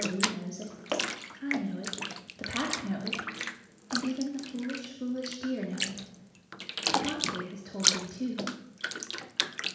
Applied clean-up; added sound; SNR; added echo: none; Bathtub (filling or washing); -2 dB; reverberation time 1.1 s.